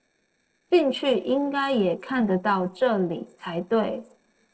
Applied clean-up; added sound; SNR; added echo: neural separator model SepFormer DNS4.